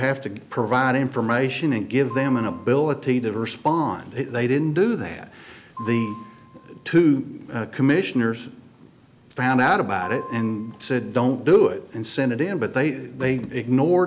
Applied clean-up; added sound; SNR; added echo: none; Piano; 19 dB; none.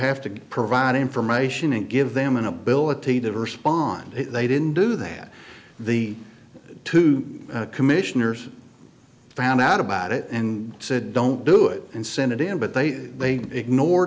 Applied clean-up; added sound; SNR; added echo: none; none; none; none.